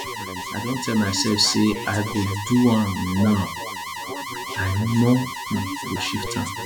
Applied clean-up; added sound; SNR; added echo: none; Alarm; 8 dB; none.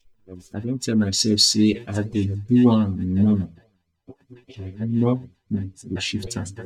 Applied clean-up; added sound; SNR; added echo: neural mask model DeepFilterNet 3.